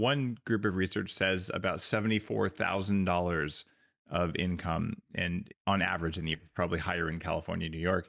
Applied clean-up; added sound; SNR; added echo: neural mask model DeepFilterNet 3.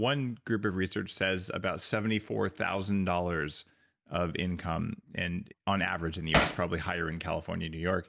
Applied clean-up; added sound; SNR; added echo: none; Hammer; -4 dB; none.